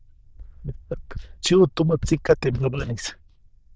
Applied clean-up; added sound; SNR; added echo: neural diffusion model UNIVERSE++.